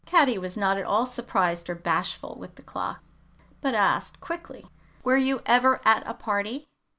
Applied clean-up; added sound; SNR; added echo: none; none; none; none.